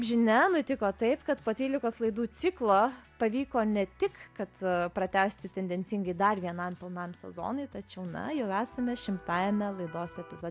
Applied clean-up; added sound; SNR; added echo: none; Electric guitar; 19 dB; none.